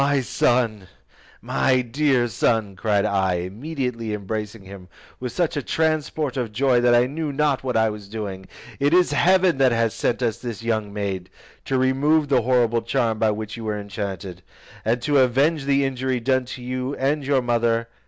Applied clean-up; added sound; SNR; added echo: none; none; none; none.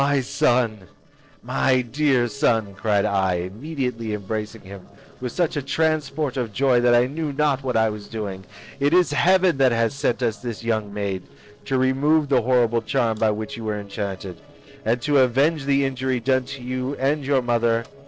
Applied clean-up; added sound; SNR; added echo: neural separator model SepFormer DNS4.